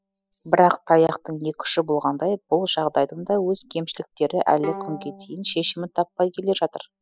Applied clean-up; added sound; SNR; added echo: classical method spectral subtraction.